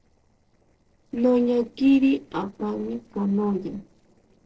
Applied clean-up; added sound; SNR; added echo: neural separator model SepFormer DNS4.